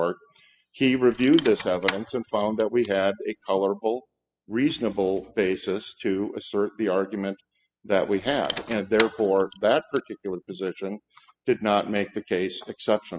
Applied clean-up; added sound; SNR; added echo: classical method spectral subtraction.